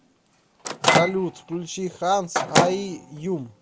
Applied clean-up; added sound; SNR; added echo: none; Microwave oven; -1 dB; none.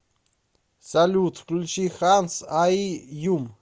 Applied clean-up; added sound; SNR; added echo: none; none; none; none.